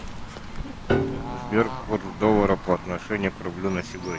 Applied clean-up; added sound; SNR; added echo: none; Bird / Fowl + Piano; 5 dB; none.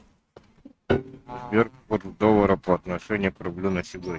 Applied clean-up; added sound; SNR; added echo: neural mask model RNNoise.